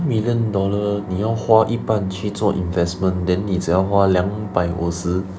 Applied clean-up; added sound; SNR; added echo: none; Keyboard (musical); 16 dB; none.